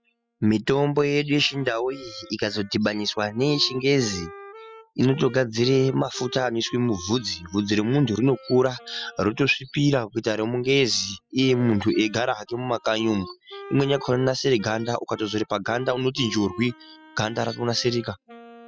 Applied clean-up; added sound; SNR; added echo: classical method spectral subtraction.